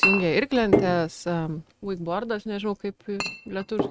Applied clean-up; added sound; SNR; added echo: neural mask model RNNoise.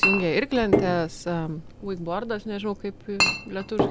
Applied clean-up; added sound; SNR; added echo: none; Chink, clink; 0 dB; none.